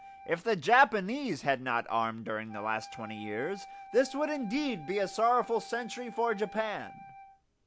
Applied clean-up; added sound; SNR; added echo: none; Wind instrument, woodwind instrument; 18 dB; none.